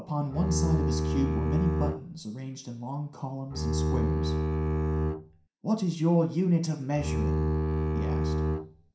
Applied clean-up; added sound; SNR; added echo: none; Bowed string instrument; -3 dB; reverberation time 0.5 s.